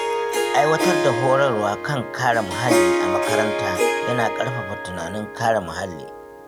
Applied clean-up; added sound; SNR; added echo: none; Harp; 0 dB; none.